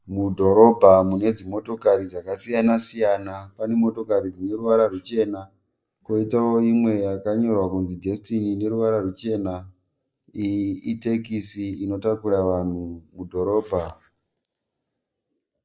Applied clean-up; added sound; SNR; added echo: neural mask model Resemble Enhance denoiser.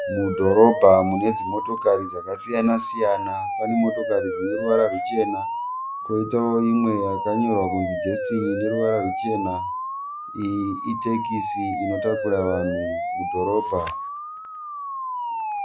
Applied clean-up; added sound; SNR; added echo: none; Siren; 5 dB; none.